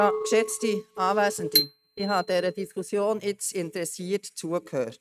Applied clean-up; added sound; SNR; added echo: neural mask model RNNoise.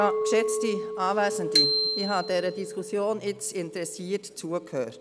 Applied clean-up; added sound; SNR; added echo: none; Bicycle bell + Chink, clink; 0 dB; none.